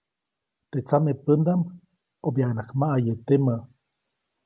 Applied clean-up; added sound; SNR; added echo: none; none; none; none.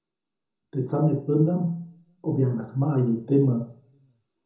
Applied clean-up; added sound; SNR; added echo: none; none; none; reverberation time 0.6 s.